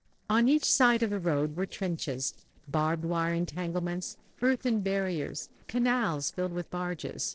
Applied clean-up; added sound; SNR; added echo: neural separator model SepFormer DNS4.